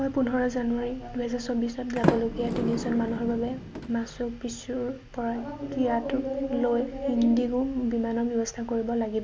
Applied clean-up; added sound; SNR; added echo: none; Sliding door; 3 dB; none.